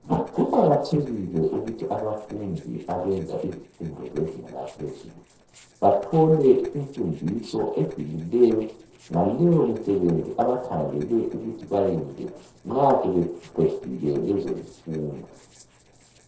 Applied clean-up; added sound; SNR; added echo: neural separator model SepFormer DNS4.